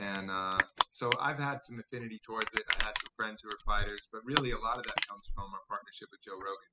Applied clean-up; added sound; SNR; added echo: classical method spectral subtraction.